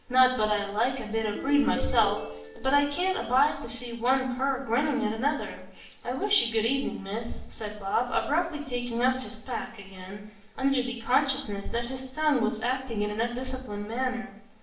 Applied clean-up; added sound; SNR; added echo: none; Ringtone; 9 dB; reverberation time 0.6 s.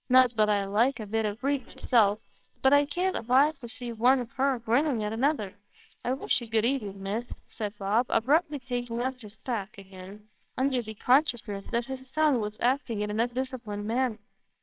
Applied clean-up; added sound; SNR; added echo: neural separator model SepFormer WHAMR!.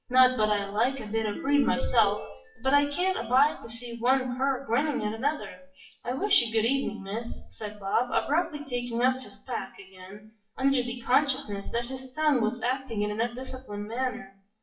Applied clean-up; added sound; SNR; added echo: classical method WPE with log-MMSE.